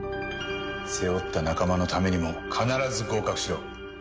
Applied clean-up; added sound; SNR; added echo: none; Bass guitar; 19 dB; none.